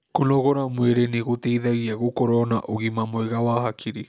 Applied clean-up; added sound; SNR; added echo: none; none; none; none.